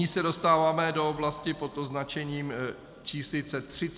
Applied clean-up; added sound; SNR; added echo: none; none; none; none.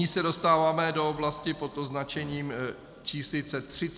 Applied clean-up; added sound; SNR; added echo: none; Fart; 18 dB; none.